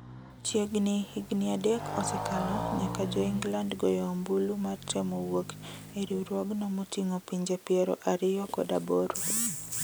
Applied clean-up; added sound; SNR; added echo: none; Motorcycle; 10 dB; none.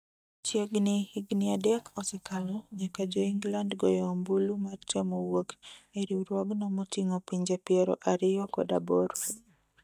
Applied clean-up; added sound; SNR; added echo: neural mask model DeepFilterNet 3.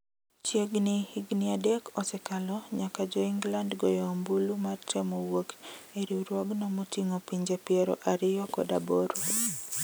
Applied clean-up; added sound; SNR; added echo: none; none; none; none.